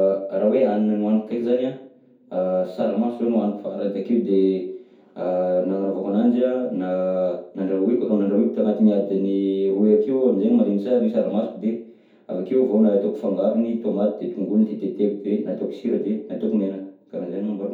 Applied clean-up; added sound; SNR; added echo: none; none; none; reverberation time 0.6 s.